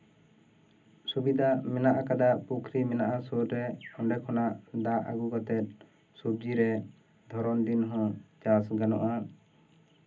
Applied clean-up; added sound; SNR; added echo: none; none; none; reverberation time 0.4 s.